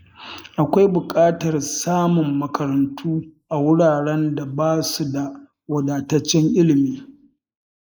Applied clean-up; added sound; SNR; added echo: neural mask model Resemble Enhance denoiser.